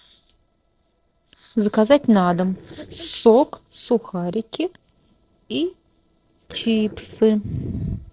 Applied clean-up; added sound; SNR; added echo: neural separator model SepFormer DNS4.